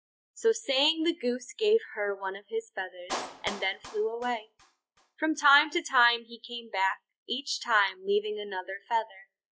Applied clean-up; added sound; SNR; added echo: classical method log-MMSE.